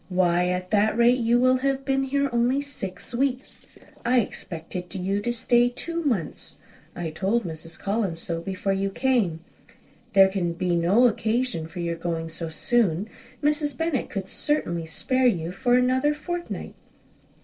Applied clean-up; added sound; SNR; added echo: neural separator model SepFormer DNS4.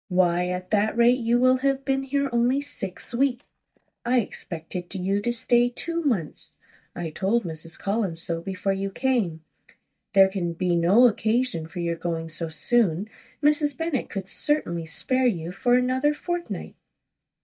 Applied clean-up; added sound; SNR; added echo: neural mask model DeepFilterNet 3.